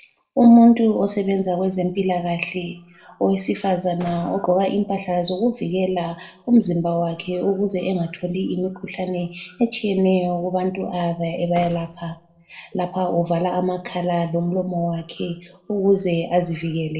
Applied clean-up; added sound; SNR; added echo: neural separator model SepFormer DNS4.